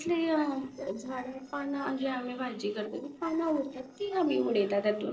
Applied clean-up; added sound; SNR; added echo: neural separator model SepFormer DNS4.